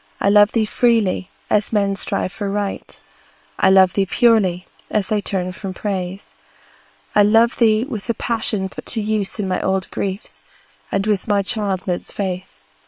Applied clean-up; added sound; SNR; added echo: neural separator model SepFormer WHAM!.